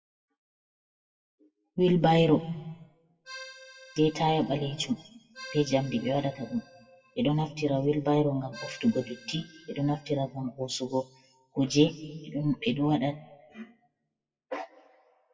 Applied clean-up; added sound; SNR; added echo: classical method WPE with log-MMSE.